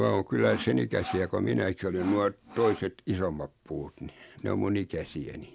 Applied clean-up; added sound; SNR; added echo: none; Sawing; 12 dB; none.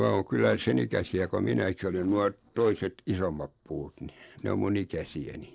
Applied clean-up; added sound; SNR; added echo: neural separator model SepFormer DNS4.